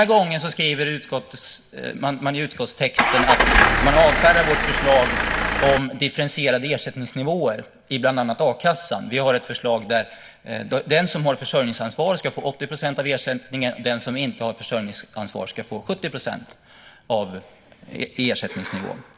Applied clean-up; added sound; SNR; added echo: none; Engine starting / Car; -4 dB; none.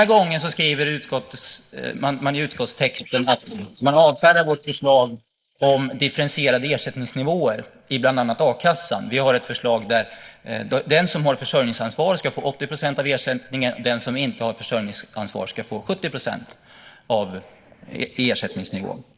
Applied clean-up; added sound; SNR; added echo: neural mask model Resemble Enhance denoiser.